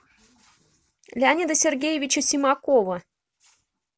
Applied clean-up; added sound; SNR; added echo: none; none; none; none.